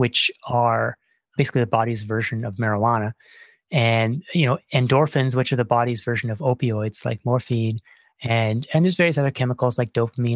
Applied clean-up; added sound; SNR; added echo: none; none; none; none.